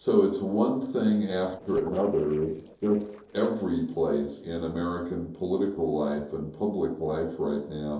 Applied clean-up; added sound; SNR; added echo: neural separator model SepFormer DNS4.